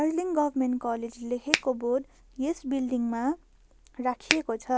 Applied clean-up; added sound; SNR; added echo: none; Finger snapping; 0 dB; none.